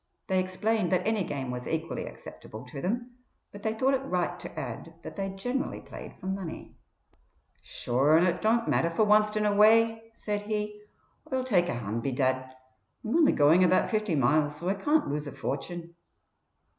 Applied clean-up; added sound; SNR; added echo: none; none; none; none.